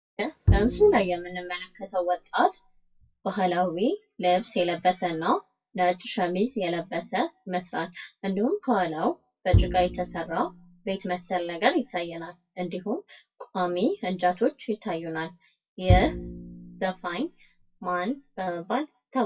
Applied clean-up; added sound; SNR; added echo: classical method WPE with log-MMSE.